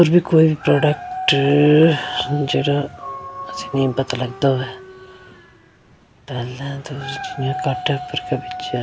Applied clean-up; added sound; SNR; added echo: none; Dog; 13 dB; none.